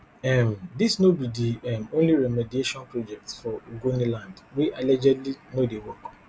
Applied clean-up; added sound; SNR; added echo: none; none; none; none.